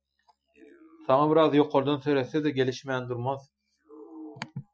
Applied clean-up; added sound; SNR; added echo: classical method Wiener filter.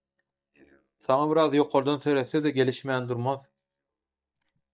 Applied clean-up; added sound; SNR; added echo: neural mask model DeepFilterNet 3.